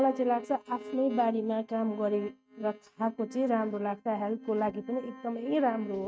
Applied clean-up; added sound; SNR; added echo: neural mask model RNNoise.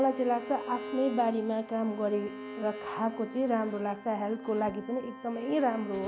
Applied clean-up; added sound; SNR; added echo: none; Organ + Bowed string instrument; 11 dB; none.